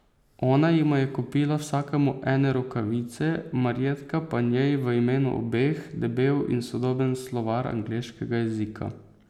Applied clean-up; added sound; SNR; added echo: none; none; none; none.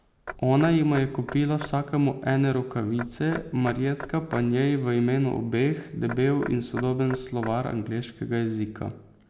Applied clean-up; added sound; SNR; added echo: none; Knock / Wood; 16 dB; none.